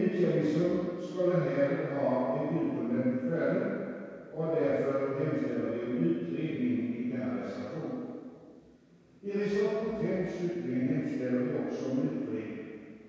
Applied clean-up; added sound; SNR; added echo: none; none; none; reverberation time 2.0 s.